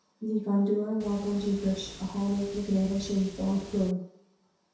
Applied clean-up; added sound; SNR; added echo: none; Water; 16 dB; reverberation time 0.7 s.